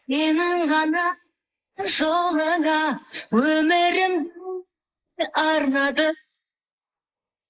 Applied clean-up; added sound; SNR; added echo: neural mask model Resemble Enhance denoiser.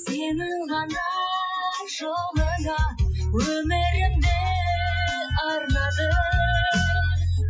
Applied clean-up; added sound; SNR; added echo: classical method Wiener filter.